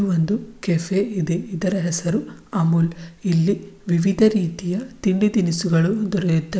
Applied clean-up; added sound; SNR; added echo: none; none; none; none.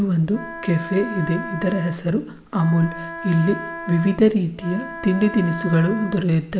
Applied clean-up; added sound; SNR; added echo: none; Wind instrument, woodwind instrument; 12 dB; none.